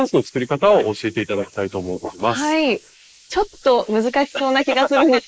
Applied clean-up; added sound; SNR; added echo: neural mask model Resemble Enhance denoiser.